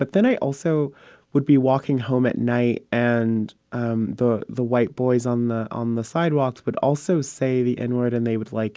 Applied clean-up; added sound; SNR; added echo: none; none; none; none.